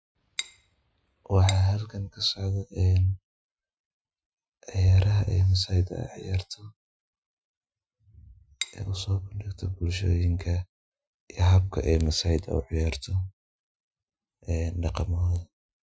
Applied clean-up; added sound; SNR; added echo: classical method Wiener filter.